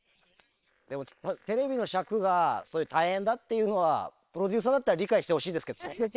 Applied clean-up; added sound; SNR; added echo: neural separator model SepFormer WHAM!.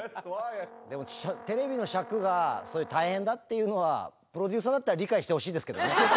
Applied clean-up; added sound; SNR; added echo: none; Brass instrument; 18 dB; none.